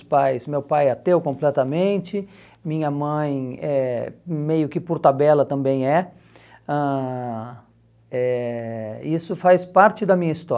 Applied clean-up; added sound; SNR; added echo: none; none; none; none.